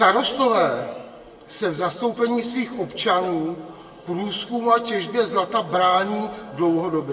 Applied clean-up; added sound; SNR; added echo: none; none; none; reverberation time 0.9 s.